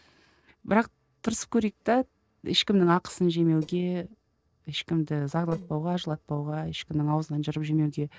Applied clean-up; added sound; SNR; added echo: neural separator model SepFormer DNS4.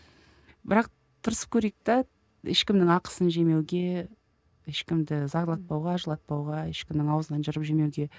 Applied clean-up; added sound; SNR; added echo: none; none; none; none.